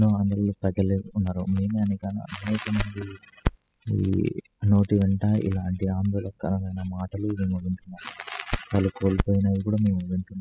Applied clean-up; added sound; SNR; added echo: classical method spectral subtraction.